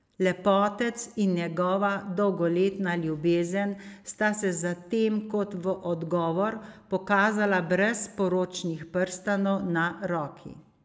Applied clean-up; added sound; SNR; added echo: none; none; none; none.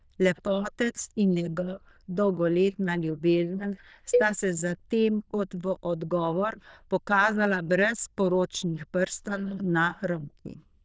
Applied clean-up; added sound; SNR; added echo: neural diffusion model UNIVERSE++.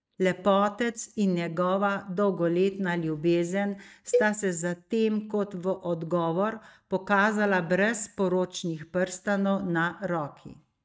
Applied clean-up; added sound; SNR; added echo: neural mask model DeepFilterNet 3.